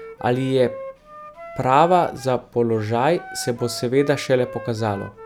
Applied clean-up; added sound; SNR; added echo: none; Wind instrument, woodwind instrument; 16 dB; none.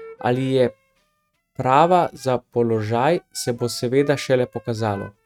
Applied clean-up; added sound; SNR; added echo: neural mask model RNNoise.